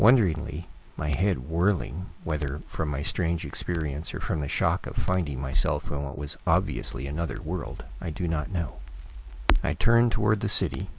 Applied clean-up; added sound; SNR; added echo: none; Crackle; 8 dB; none.